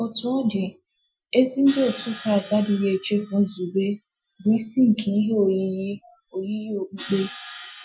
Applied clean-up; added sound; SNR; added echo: classical method Wiener filter.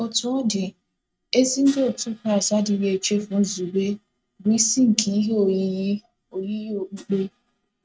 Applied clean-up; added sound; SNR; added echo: neural mask model RNNoise.